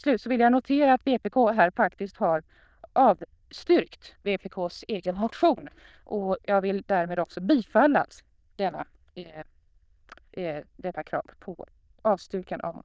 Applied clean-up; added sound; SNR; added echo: neural diffusion model UNIVERSE++.